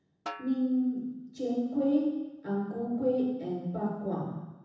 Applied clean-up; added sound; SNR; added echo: none; Snare drum; 17 dB; reverberation time 1.1 s.